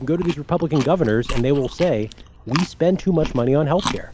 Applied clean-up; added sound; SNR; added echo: none; Chewing, mastication; 11 dB; none.